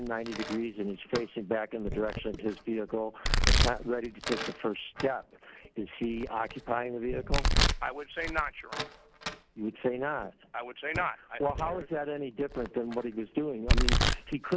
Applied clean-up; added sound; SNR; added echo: none; Domestic sounds, home sounds; -1 dB; none.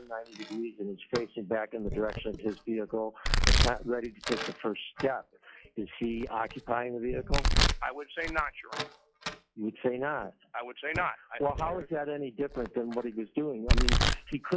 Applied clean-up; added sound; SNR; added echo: classical method log-MMSE.